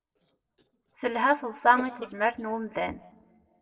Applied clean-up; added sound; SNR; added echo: neural separator model SepFormer DNS4.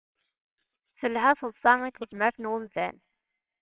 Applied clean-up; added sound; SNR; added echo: neural separator model SepFormer WHAMR!.